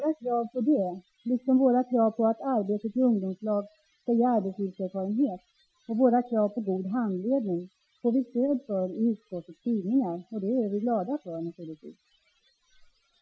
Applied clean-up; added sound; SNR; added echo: classical method Wiener filter.